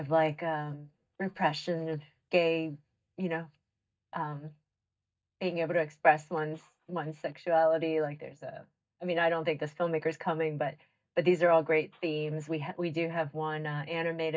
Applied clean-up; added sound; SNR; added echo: neural mask model DeepFilterNet 3.